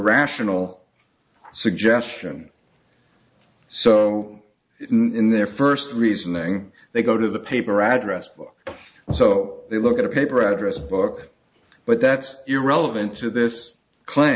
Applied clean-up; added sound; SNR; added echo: none; none; none; none.